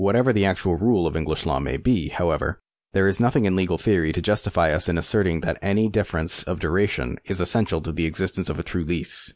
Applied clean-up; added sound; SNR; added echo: none; none; none; none.